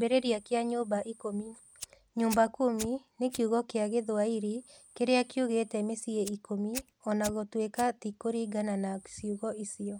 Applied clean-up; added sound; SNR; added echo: none; Fire; 18 dB; none.